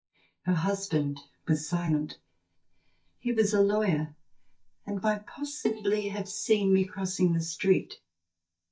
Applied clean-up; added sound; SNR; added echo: neural mask model DeepFilterNet 3.